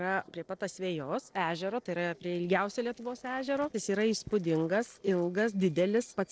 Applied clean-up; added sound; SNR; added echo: neural separator model SepFormer DNS4.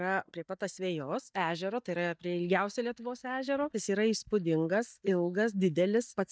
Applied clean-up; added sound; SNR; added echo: neural mask model DeepFilterNet 3.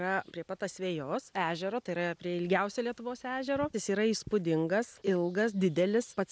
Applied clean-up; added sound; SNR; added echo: none; none; none; none.